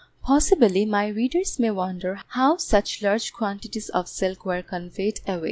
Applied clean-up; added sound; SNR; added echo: none; none; none; none.